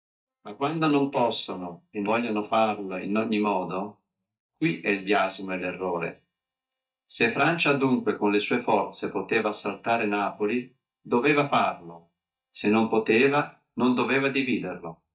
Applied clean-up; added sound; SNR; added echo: neural mask model DeepFilterNet 3.